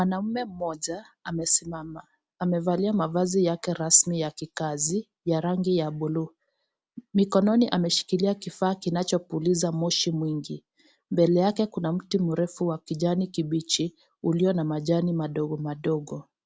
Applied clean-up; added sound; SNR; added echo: none; none; none; none.